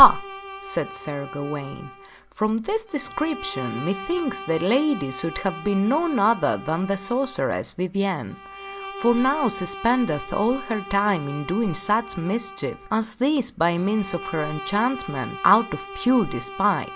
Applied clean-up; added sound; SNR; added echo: none; Bowed string instrument; 14 dB; none.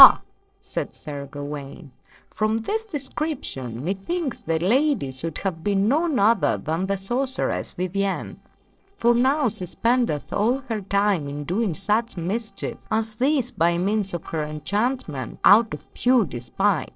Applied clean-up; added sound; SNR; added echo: neural separator model SepFormer DNS4.